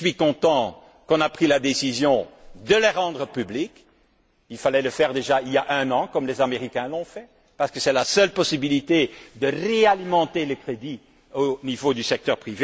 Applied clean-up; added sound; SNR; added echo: none; none; none; none.